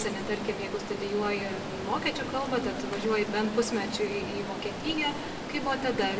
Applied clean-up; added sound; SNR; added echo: none; Stream; 6 dB; reverberation time 0.8 s.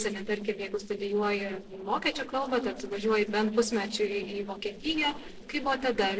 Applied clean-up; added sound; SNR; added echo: neural separator model SepFormer DNS4.